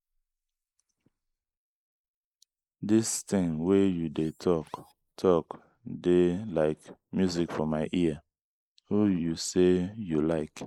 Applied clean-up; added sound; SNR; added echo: neural mask model Resemble Enhance denoiser.